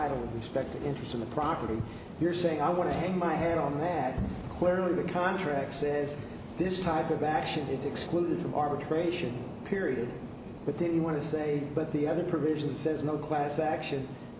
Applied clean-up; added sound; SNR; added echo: none; none; none; none.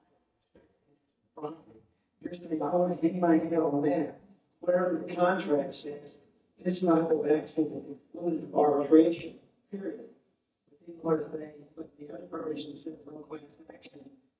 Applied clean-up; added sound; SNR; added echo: neural mask model DeepFilterNet 3.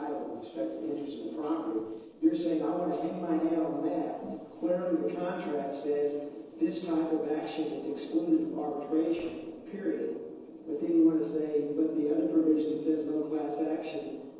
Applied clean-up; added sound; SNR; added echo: neural separator model SepFormer DNS4.